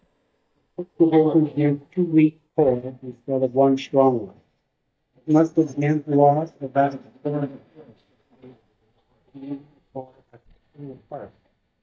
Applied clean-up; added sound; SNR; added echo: neural mask model DeepFilterNet 3.